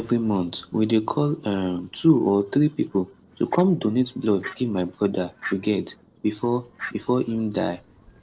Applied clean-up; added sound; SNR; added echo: neural separator model SepFormer DNS4.